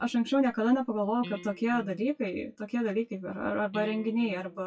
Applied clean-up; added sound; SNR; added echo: classical method WPE with log-MMSE.